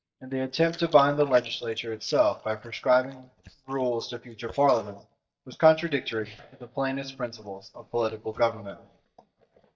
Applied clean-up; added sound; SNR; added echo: neural mask model DeepFilterNet 3.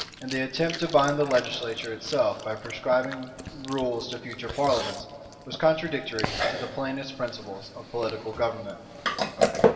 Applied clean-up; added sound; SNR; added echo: none; Chewing, mastication; 4 dB; reverberation time 2.0 s.